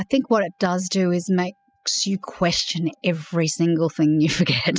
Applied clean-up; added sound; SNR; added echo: classical method spectral subtraction.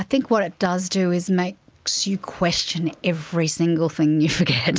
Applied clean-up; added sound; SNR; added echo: none; none; none; none.